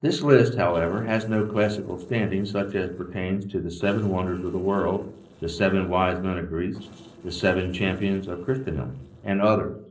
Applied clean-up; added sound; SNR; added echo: neural separator model SepFormer DNS4.